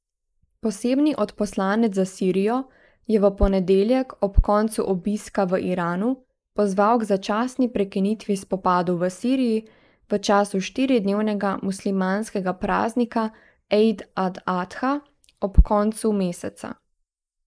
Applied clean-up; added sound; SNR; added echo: neural mask model Resemble Enhance denoiser.